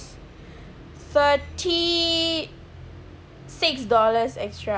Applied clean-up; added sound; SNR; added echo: none; none; none; none.